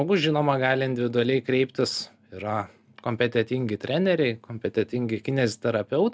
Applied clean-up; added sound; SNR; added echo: none; none; none; none.